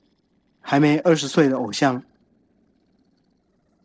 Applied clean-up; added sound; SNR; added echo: neural separator model SepFormer DNS4.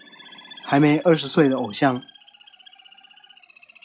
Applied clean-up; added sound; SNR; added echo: classical method log-MMSE.